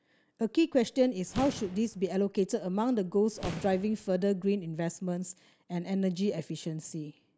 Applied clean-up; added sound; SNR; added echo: none; Boom; 14 dB; none.